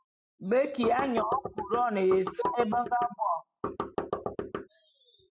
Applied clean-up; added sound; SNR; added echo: classical method spectral subtraction.